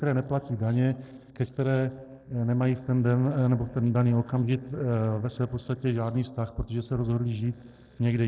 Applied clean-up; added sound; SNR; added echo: neural separator model SepFormer DNS4.